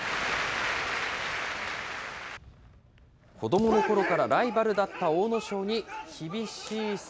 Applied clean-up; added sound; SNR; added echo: none; none; none; none.